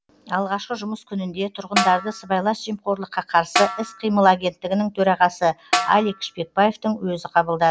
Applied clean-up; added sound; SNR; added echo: none; Snare drum; 5 dB; none.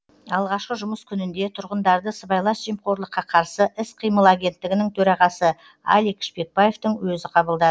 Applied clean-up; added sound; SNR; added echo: none; none; none; none.